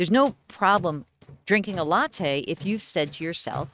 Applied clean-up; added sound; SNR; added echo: neural mask model RNNoise.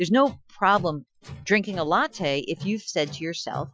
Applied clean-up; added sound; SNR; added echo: classical method Wiener filter.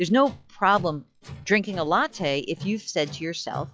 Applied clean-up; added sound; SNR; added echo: classical method log-MMSE.